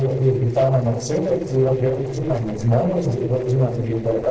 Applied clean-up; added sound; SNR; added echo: neural separator model SepFormer DNS4.